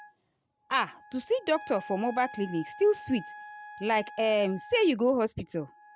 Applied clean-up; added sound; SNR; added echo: none; Wind instrument, woodwind instrument; 18 dB; none.